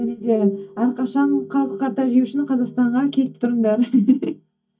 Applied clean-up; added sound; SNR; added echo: neural mask model DeepFilterNet 3.